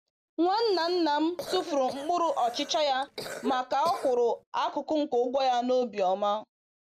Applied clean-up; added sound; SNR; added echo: none; Cough; 14 dB; none.